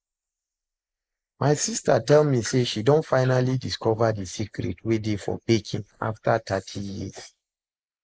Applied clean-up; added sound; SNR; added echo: neural mask model Resemble Enhance denoiser.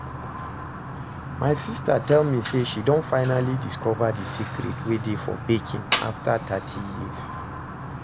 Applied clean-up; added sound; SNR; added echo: none; Fire; 5 dB; none.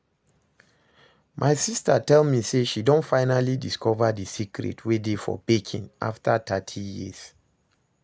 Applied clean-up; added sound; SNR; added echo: none; none; none; none.